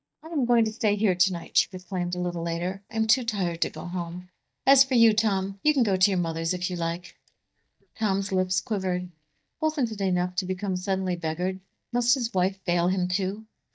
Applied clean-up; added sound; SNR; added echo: neural mask model DeepFilterNet 3.